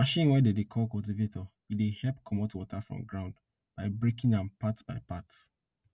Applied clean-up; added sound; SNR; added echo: none; none; none; none.